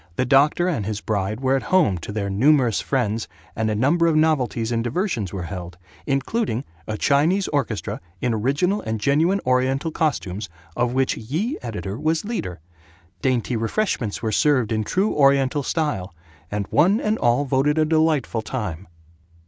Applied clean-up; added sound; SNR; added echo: none; none; none; none.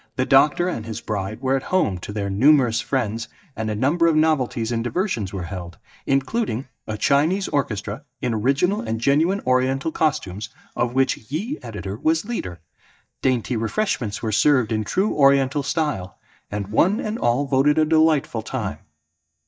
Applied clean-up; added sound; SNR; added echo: neural mask model DeepFilterNet 3.